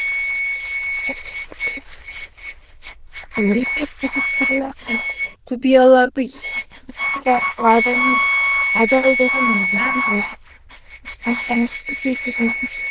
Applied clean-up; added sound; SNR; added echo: neural diffusion model UNIVERSE++.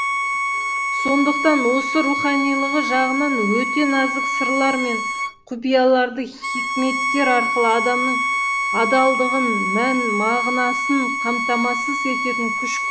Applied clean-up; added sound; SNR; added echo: none; Bowed string instrument; 1 dB; none.